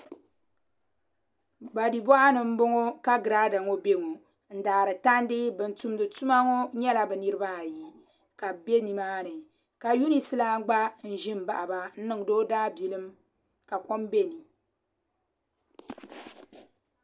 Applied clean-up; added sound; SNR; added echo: none; none; none; none.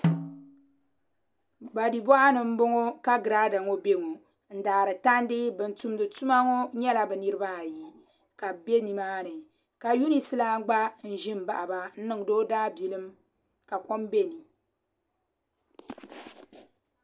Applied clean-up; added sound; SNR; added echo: none; Snare drum; 5 dB; none.